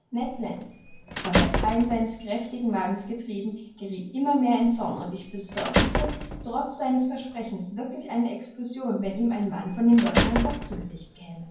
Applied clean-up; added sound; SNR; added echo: none; Squeak / Slam / Human group actions; 4 dB; reverberation time 0.9 s.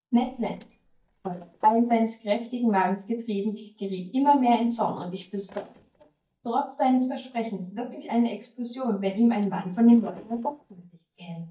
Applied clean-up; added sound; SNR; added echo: neural mask model DeepFilterNet 3.